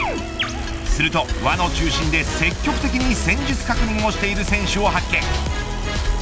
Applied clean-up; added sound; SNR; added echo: none; Bicycle; 6 dB; none.